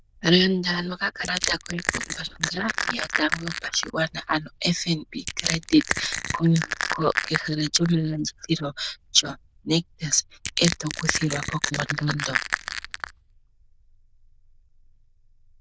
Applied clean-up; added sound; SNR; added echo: neural diffusion model UNIVERSE++.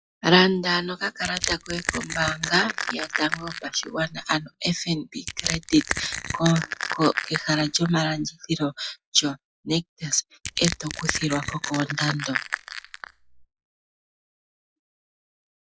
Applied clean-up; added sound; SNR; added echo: classical method log-MMSE.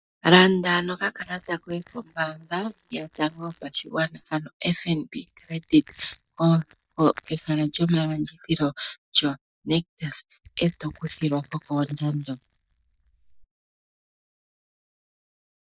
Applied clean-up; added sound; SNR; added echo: neural mask model DeepFilterNet 3.